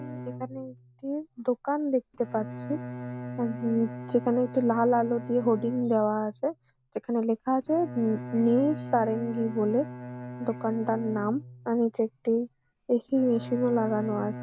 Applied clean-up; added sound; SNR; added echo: none; Bowed string instrument; 12 dB; none.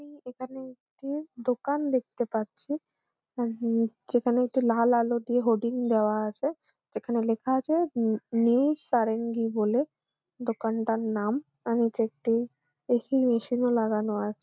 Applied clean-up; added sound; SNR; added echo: none; none; none; none.